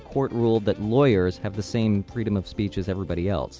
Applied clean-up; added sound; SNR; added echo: none; none; none; none.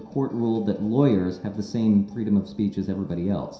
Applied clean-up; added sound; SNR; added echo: none; none; none; reverberation time 0.7 s.